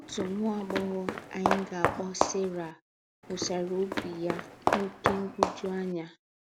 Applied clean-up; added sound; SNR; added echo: none; Walk, footsteps; -1 dB; none.